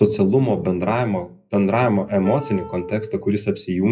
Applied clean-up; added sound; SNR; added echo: classical method WPE with log-MMSE.